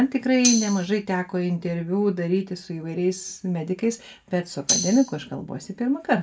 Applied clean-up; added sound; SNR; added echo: none; Tambourine; 2 dB; reverberation time 0.2 s.